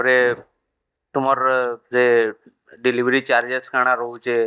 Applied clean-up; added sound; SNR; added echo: neural mask model DeepFilterNet 3.